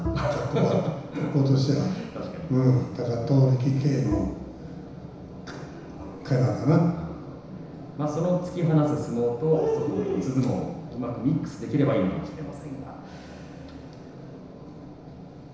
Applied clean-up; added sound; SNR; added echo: none; Bowed string instrument; 12 dB; reverberation time 1.0 s.